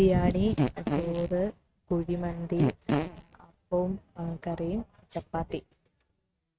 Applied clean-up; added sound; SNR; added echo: neural mask model RNNoise.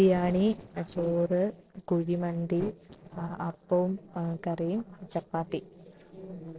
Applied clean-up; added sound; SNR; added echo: neural separator model SepFormer DNS4.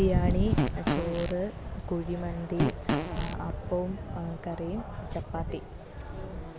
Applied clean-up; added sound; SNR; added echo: none; Fart; 1 dB; none.